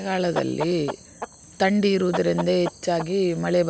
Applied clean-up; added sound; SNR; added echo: none; Chicken, rooster; 12 dB; none.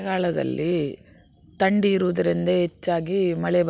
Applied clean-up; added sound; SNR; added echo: none; none; none; none.